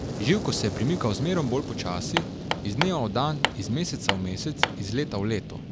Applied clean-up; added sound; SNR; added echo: none; Hammer + Fire; 3 dB; none.